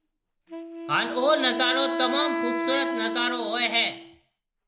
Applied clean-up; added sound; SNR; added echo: none; Wind instrument, woodwind instrument; 5 dB; none.